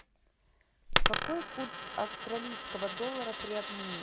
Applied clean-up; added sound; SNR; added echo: none; Coin (dropping); -5 dB; none.